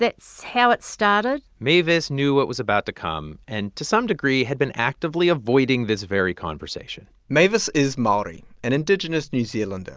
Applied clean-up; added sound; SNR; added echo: none; none; none; none.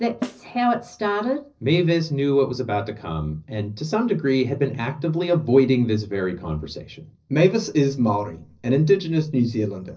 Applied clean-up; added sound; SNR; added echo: neural separator model SepFormer DNS4.